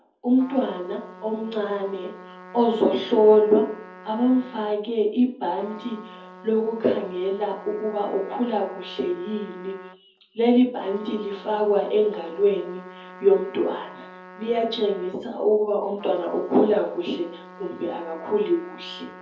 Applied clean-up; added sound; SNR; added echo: none; Trumpet; 19 dB; reverberation time 0.5 s.